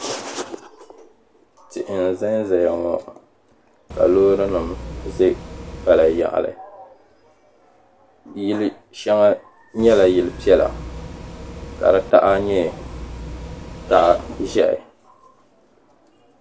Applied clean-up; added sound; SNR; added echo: none; Bus; 12 dB; none.